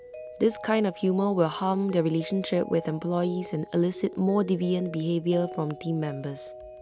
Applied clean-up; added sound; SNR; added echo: none; Mallet percussion; 15 dB; none.